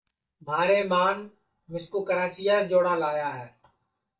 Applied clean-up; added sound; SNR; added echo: neural mask model DeepFilterNet 3.